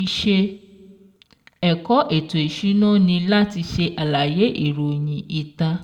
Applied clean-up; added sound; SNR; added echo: none; none; none; reverberation time 0.5 s.